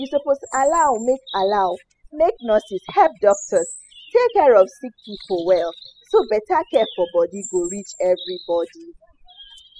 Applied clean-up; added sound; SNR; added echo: classical method spectral subtraction.